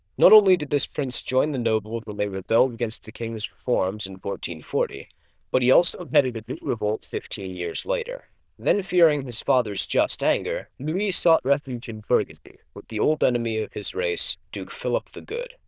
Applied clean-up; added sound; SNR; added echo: neural diffusion model UNIVERSE++.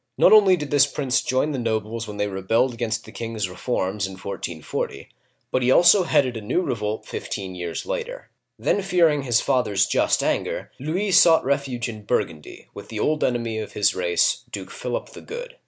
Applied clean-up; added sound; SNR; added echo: none; none; none; none.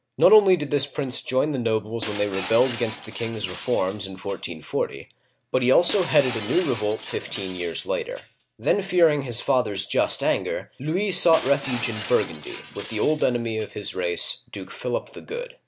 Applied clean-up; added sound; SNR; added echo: none; Shatter; 13 dB; none.